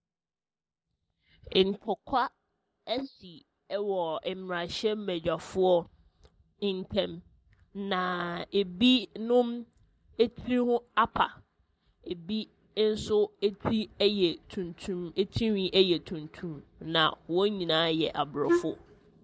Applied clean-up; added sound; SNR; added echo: none; Wind instrument, woodwind instrument; -1 dB; none.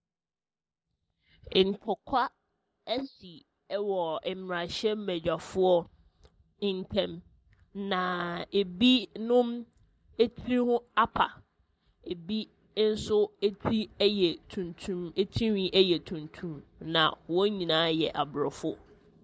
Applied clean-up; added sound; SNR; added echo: none; none; none; none.